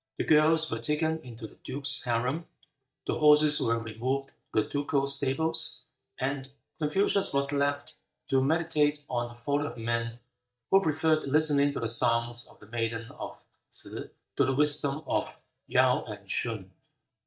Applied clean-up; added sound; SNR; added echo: neural mask model DeepFilterNet 3.